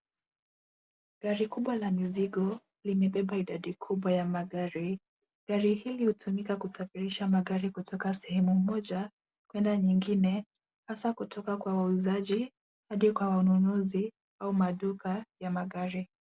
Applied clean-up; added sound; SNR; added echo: none; none; none; none.